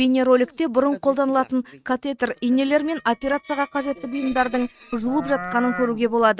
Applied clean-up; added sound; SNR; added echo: neural mask model RNNoise.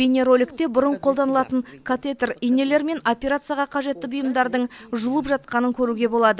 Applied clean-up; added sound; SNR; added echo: none; none; none; none.